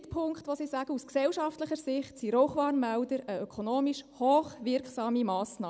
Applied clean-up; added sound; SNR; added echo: none; none; none; none.